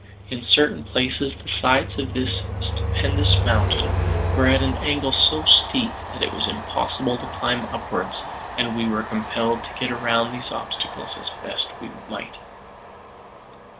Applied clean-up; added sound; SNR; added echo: none; Train; 3 dB; none.